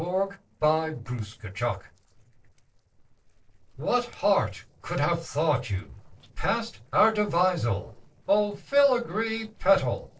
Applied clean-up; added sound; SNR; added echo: neural separator model SepFormer DNS4.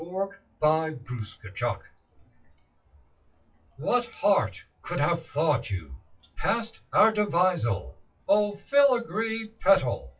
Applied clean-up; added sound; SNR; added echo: classical method WPE with log-MMSE.